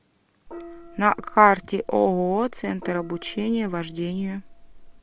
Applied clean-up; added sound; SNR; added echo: none; Gong; 18 dB; none.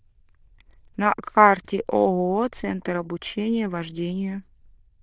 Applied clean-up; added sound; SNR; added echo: neural diffusion model UNIVERSE++.